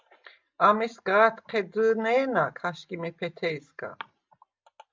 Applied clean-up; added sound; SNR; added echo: none; none; none; none.